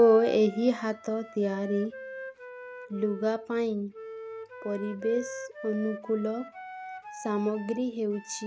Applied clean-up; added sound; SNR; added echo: none; Wind instrument, woodwind instrument; 14 dB; none.